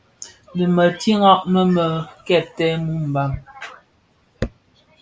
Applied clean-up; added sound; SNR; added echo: none; none; none; none.